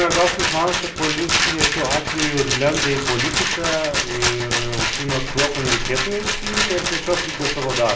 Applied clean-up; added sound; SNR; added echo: none; Rattle; -1 dB; reverberation time 0.5 s.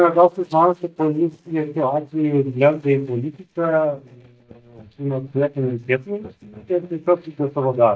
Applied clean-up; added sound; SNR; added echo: neural mask model DeepFilterNet 3.